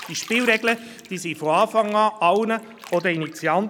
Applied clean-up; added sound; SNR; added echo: none; Bathtub (filling or washing); 19 dB; none.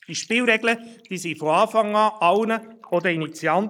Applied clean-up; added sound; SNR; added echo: neural mask model Resemble Enhance denoiser.